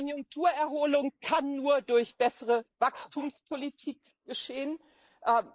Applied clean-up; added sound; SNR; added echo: neural mask model Resemble Enhance denoiser.